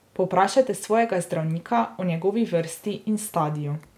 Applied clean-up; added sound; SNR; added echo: none; none; none; none.